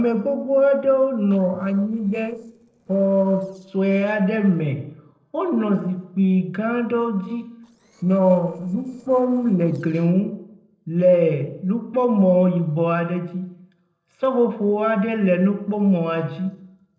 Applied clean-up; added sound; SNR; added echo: neural separator model SepFormer DNS4.